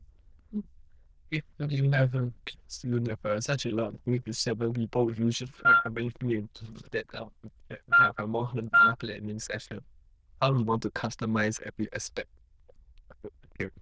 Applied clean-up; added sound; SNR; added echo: neural diffusion model UNIVERSE++.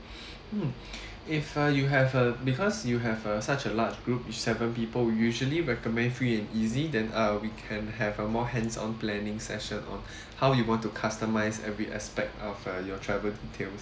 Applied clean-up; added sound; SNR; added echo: none; none; none; none.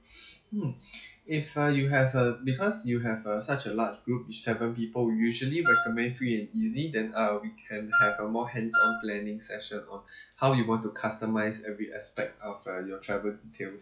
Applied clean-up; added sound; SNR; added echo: classical method log-MMSE.